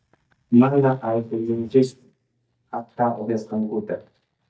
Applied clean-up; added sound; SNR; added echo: neural mask model DeepFilterNet 3.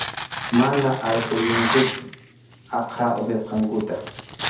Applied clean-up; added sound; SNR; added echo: none; Tearing; 4 dB; reverberation time 0.5 s.